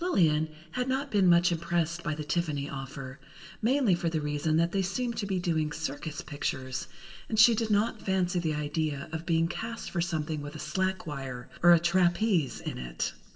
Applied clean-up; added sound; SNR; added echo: none; none; none; reverberation time 1.3 s.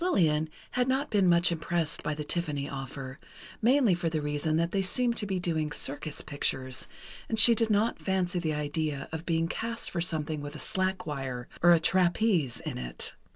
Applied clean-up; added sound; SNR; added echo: none; none; none; none.